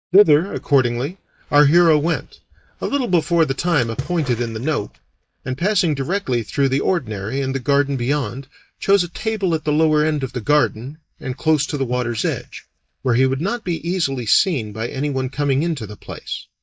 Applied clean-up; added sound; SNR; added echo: neural mask model DeepFilterNet 3.